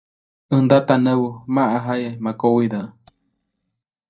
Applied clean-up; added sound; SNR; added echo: neural mask model DeepFilterNet 3.